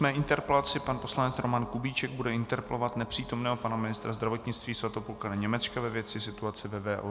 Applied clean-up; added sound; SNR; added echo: none; Bowed string instrument; 20 dB; none.